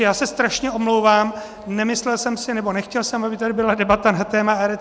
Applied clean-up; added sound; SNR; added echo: none; none; none; none.